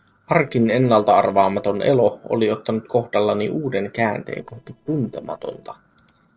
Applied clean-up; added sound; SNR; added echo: neural separator model SepFormer DNS4.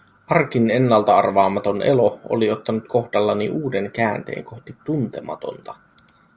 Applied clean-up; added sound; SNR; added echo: none; none; none; none.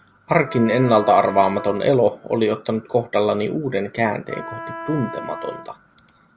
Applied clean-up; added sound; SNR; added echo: none; Wind instrument, woodwind instrument; 13 dB; none.